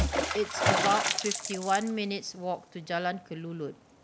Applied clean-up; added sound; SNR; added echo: none; Water / Splash, splatter; 0 dB; none.